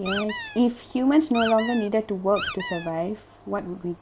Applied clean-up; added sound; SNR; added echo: none; Squeak; 9 dB; none.